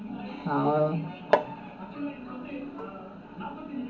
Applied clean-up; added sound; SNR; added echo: none; Marimba, xylophone; 20 dB; reverberation time 0.4 s.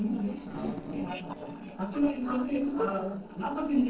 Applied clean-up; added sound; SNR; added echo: neural separator model SepFormer DNS4.